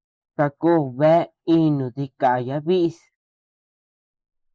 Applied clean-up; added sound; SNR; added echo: neural mask model Resemble Enhance denoiser.